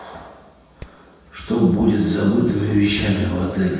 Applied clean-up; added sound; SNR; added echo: none; Hammer; 20 dB; reverberation time 1.1 s.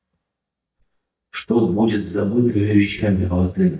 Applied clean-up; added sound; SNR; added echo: neural mask model DeepFilterNet 3.